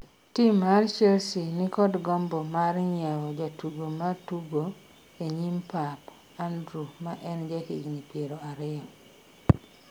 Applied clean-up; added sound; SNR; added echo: none; none; none; none.